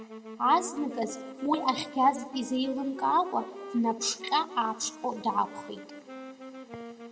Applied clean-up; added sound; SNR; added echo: none; Wind instrument, woodwind instrument; 14 dB; reverberation time 1.2 s.